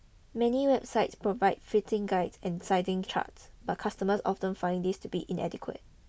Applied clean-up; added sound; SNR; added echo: none; none; none; none.